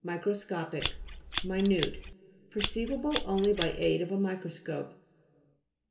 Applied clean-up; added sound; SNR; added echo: none; Scissors; -5 dB; reverberation time 2.8 s.